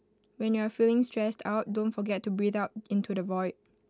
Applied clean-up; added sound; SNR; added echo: none; none; none; none.